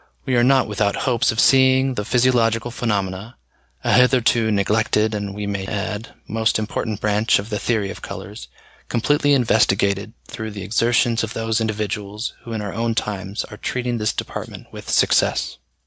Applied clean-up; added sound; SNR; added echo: none; none; none; none.